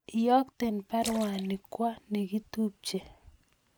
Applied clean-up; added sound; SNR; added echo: none; Splash, splatter; 15 dB; none.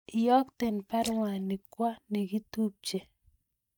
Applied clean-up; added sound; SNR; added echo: neural mask model DeepFilterNet 3.